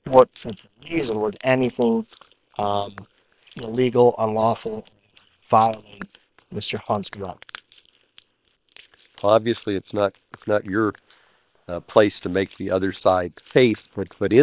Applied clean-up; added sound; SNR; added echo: neural separator model SepFormer WHAM!.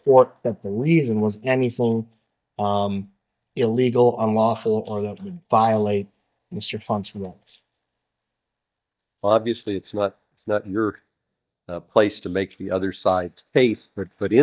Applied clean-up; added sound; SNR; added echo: neural mask model DeepFilterNet 3.